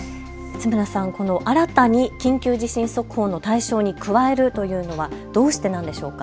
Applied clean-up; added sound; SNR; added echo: none; none; none; none.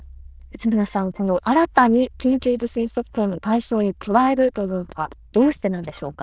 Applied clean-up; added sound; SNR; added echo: neural diffusion model UNIVERSE++.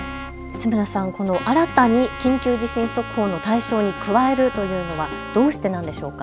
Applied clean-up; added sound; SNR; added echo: none; Trumpet; 14 dB; none.